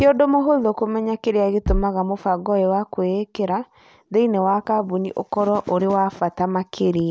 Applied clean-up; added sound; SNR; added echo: none; Bass drum; 3 dB; none.